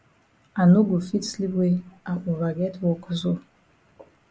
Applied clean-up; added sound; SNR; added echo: none; none; none; none.